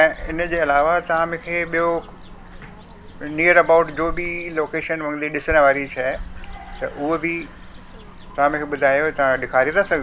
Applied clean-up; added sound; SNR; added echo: none; Bird; 16 dB; none.